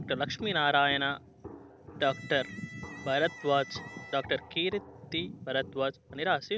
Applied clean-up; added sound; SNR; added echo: none; Walk, footsteps + Electric guitar; 16 dB; none.